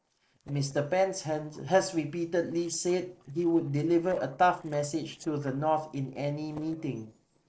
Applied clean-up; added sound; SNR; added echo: neural separator model SepFormer DNS4.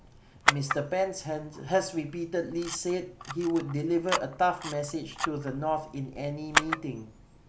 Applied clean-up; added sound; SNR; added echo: none; Camera; 4 dB; none.